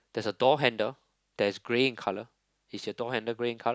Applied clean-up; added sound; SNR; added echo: none; none; none; none.